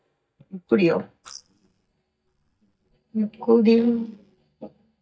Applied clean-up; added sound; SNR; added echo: neural mask model DeepFilterNet 3.